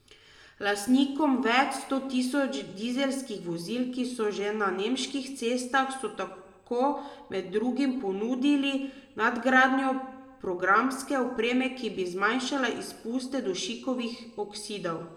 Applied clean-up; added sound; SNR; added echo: none; none; none; reverberation time 0.8 s.